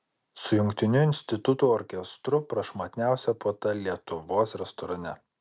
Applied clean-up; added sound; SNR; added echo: none; none; none; none.